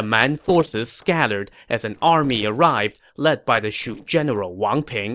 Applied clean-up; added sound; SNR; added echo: neural separator model SepFormer DNS4.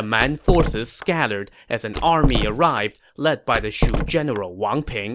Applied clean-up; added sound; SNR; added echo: none; Door; 2 dB; none.